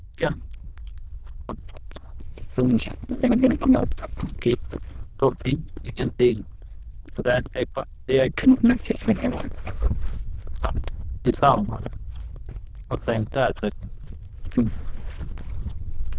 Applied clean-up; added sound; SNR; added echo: neural diffusion model UNIVERSE++.